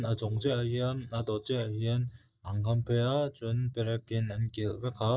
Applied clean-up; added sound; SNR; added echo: neural mask model DeepFilterNet 3.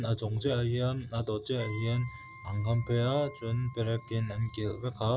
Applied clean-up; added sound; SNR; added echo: none; Wind instrument, woodwind instrument; 19 dB; none.